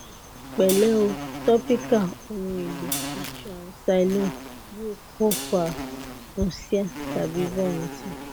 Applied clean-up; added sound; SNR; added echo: none; Insect + Hi-hat; 9 dB; none.